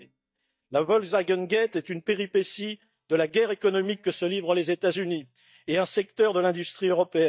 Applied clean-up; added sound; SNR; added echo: neural mask model DeepFilterNet 3.